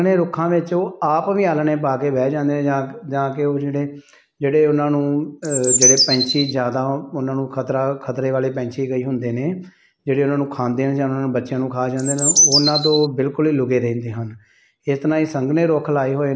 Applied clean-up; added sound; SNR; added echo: none; Bird; -3 dB; none.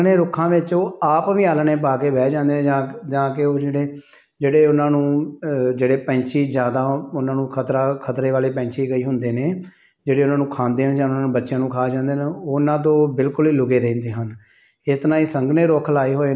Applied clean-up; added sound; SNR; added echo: none; none; none; none.